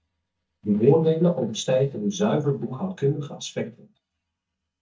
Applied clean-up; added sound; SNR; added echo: neural mask model DeepFilterNet 3.